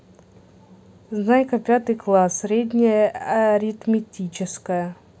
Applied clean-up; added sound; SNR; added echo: none; none; none; none.